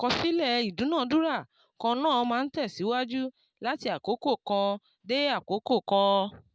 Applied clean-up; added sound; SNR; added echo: none; none; none; none.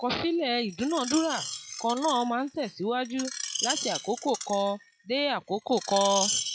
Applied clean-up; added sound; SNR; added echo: classical method log-MMSE.